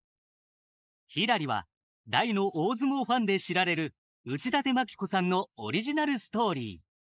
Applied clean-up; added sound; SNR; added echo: neural mask model Resemble Enhance denoiser.